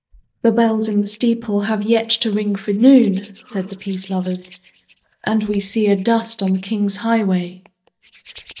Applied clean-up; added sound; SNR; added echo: neural mask model DeepFilterNet 3.